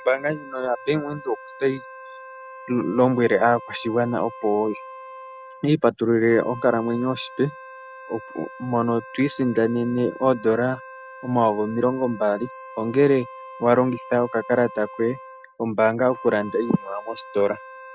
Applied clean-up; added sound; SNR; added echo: none; Wind instrument, woodwind instrument; 17 dB; none.